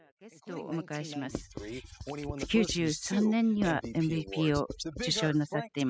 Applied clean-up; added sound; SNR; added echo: classical method spectral subtraction.